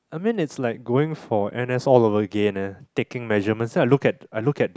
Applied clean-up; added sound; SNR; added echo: none; none; none; none.